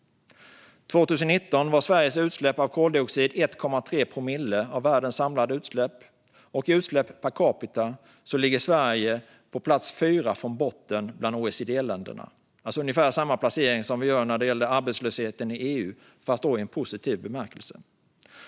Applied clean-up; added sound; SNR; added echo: none; none; none; none.